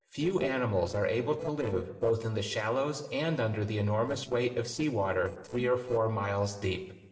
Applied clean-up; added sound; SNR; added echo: neural separator model SepFormer DNS4.